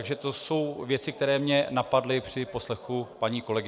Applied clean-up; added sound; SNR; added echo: none; none; none; none.